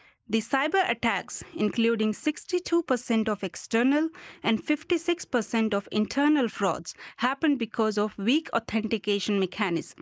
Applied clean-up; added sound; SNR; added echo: neural mask model Resemble Enhance denoiser.